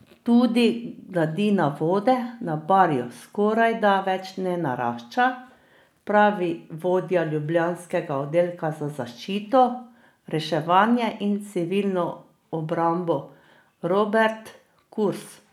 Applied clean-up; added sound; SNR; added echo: none; none; none; none.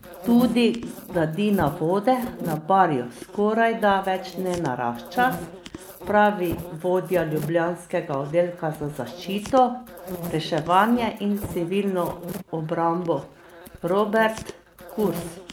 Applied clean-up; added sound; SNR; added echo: none; Insect; 14 dB; none.